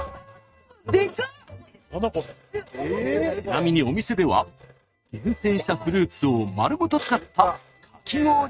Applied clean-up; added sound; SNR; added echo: neural mask model RNNoise.